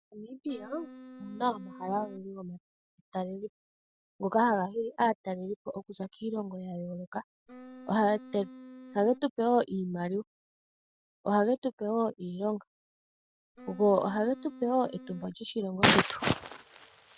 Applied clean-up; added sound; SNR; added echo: none; Wind instrument, woodwind instrument; 17 dB; none.